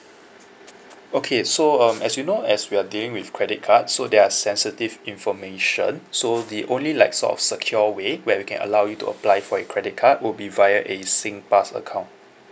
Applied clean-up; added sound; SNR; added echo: none; none; none; none.